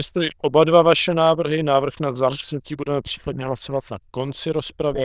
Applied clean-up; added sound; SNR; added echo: neural diffusion model UNIVERSE++.